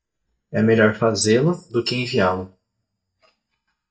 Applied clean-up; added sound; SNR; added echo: neural mask model DeepFilterNet 3.